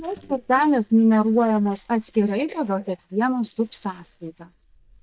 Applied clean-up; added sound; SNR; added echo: neural mask model DeepFilterNet 3.